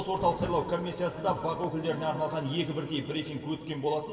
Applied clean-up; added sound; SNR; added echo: none; Thunder / Rain; 13 dB; reverberation time 2.8 s.